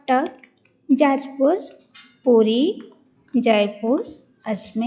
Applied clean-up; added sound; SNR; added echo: classical method log-MMSE.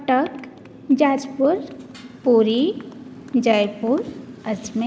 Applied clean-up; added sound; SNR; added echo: none; Motorcycle; 19 dB; none.